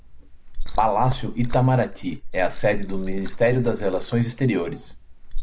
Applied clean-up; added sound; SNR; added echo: neural mask model Resemble Enhance denoiser.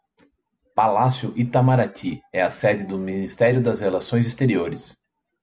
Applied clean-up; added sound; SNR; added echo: none; none; none; none.